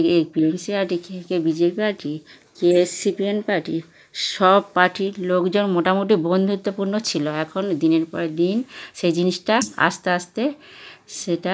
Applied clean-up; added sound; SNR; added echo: neural mask model Resemble Enhance denoiser.